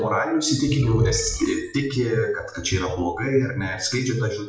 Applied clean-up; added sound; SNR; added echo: classical method WPE with log-MMSE.